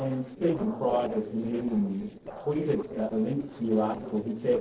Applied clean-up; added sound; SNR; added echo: neural separator model SepFormer DNS4.